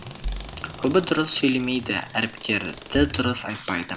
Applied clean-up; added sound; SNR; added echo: none; Ocean + Tools; 10 dB; none.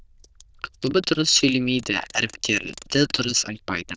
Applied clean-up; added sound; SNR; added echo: neural diffusion model UNIVERSE++.